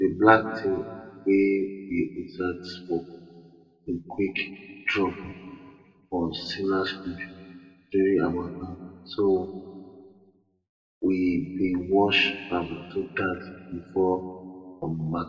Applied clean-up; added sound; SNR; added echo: none; none; none; reverberation time 1.8 s.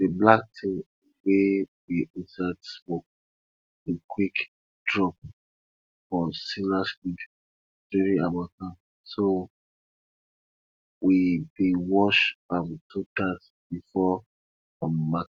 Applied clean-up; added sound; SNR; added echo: none; none; none; none.